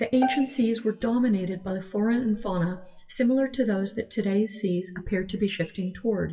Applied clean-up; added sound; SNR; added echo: classical method WPE with log-MMSE.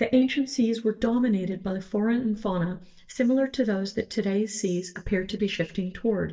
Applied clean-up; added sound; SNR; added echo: neural mask model DeepFilterNet 3.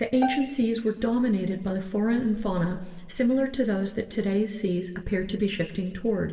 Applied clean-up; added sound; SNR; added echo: none; Bowed string instrument; 8 dB; reverberation time 1.2 s.